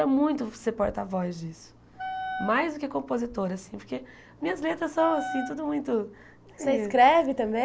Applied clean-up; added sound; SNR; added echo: none; Wind instrument, woodwind instrument; 9 dB; none.